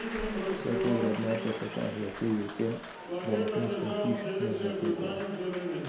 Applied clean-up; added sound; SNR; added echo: none; Applause; 0 dB; reverberation time 0.4 s.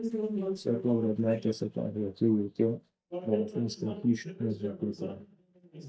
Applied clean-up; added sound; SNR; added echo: neural mask model DeepFilterNet 3.